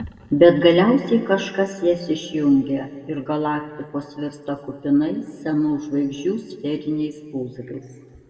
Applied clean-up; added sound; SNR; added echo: none; none; none; reverberation time 1.5 s.